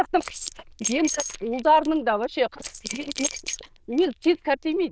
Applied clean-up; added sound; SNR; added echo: neural diffusion model UNIVERSE++.